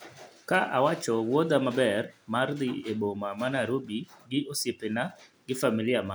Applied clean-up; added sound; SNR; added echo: none; none; none; none.